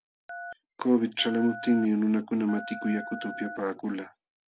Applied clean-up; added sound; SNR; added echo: none; Telephone; 13 dB; none.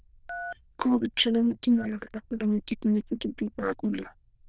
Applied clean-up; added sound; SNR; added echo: neural diffusion model UNIVERSE++.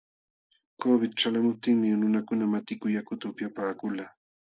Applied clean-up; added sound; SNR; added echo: neural mask model Resemble Enhance denoiser.